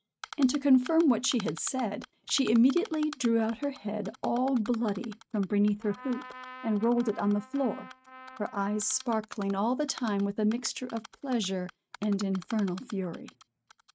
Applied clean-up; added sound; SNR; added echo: neural mask model RNNoise.